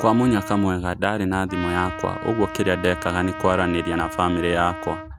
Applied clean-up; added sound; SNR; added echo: none; Trumpet; 11 dB; none.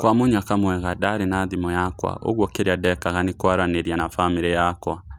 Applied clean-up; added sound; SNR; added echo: none; none; none; none.